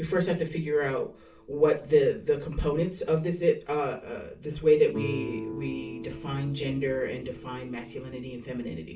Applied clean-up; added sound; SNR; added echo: none; Guitar; 15 dB; reverberation time 0.3 s.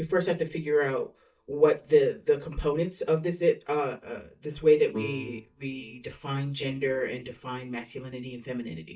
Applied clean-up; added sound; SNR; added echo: neural mask model DeepFilterNet 3.